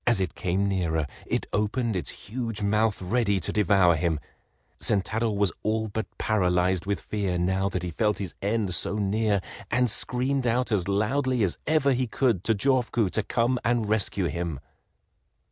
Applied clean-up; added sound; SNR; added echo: none; none; none; none.